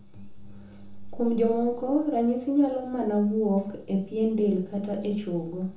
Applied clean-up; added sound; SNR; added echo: none; none; none; reverberation time 0.8 s.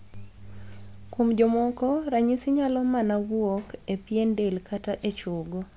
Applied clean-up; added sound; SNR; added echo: none; none; none; none.